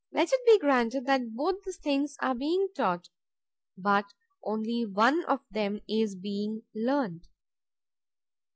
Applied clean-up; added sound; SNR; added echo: none; none; none; none.